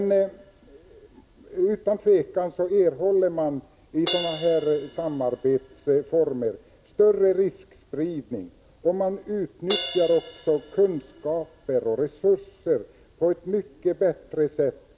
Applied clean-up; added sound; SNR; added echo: none; Crash cymbal; 15 dB; none.